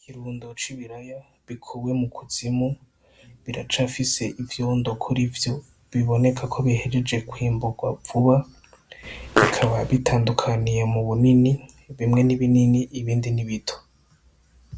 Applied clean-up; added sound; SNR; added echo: none; Fart; 1 dB; none.